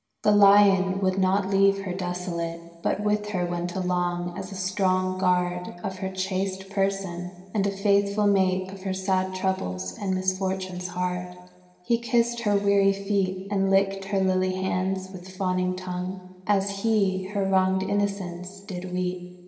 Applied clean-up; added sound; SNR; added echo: none; none; none; reverberation time 2.1 s.